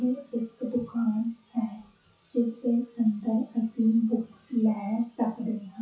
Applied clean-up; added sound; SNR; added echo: classical method WPE with log-MMSE.